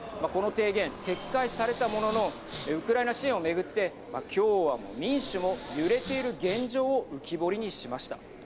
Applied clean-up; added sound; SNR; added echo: none; Subway, metro, underground + Respiratory sounds; 16 dB; none.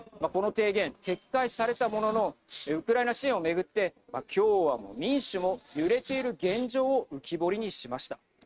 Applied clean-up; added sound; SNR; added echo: neural mask model RNNoise.